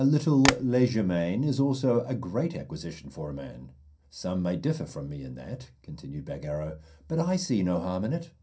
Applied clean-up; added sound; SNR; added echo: none; Tap; 3 dB; reverberation time 0.3 s.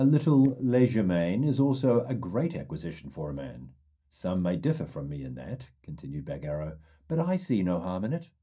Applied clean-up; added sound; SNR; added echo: neural mask model DeepFilterNet 3.